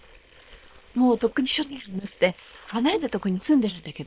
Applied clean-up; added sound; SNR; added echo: neural separator model SepFormer WHAM!.